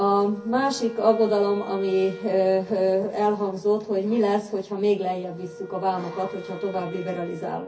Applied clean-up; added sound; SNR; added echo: none; Wind instrument, woodwind instrument; 17 dB; reverberation time 0.3 s.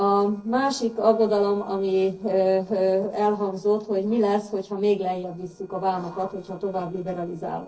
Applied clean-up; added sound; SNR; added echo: neural separator model SepFormer DNS4.